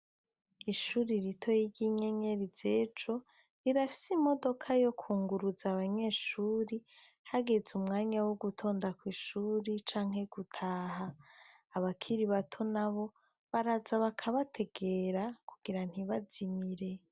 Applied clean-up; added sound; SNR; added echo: none; none; none; none.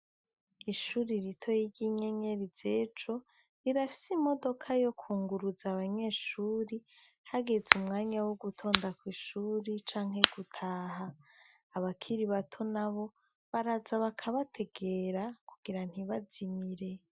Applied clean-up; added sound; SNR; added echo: classical method Wiener filter.